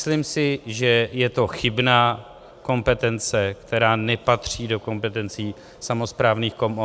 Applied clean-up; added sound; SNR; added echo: none; none; none; none.